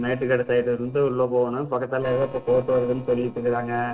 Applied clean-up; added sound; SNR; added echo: neural separator model SepFormer DNS4.